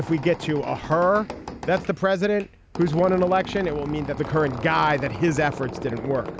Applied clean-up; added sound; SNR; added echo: none; Squeak; 12 dB; none.